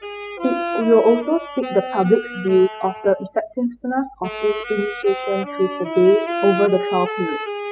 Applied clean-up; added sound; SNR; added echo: classical method spectral subtraction.